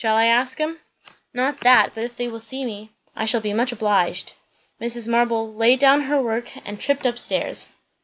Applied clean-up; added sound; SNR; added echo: none; none; none; none.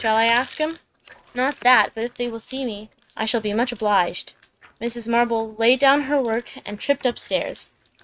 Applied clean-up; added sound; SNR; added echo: neural mask model RNNoise.